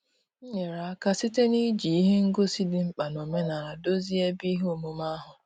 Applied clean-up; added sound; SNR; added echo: none; none; none; none.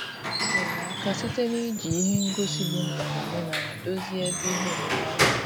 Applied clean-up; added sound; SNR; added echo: none; Squeak / Wood; -1 dB; none.